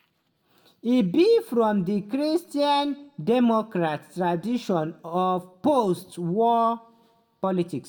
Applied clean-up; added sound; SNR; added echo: none; none; none; reverberation time 0.4 s.